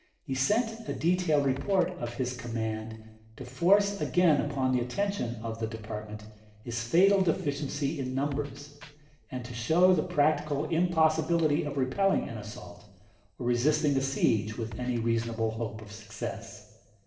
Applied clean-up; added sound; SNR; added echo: neural separator model SepFormer DNS4.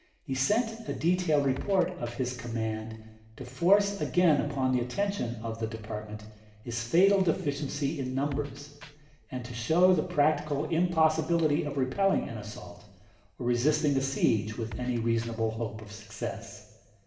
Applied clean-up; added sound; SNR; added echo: none; Drum kit; 15 dB; reverberation time 1.0 s.